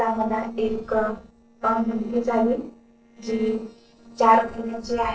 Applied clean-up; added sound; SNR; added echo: neural separator model SepFormer DNS4.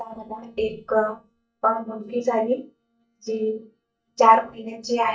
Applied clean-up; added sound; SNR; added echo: neural mask model DeepFilterNet 3.